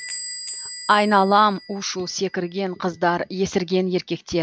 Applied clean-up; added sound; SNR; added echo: none; Door / Bell; 15 dB; none.